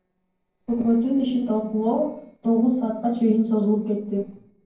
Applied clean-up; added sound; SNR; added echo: neural separator model SepFormer DNS4.